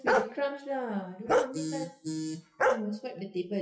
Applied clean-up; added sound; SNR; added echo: classical method WPE with log-MMSE.